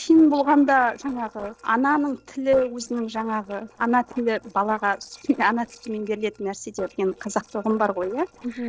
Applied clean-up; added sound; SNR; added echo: neural separator model SepFormer DNS4.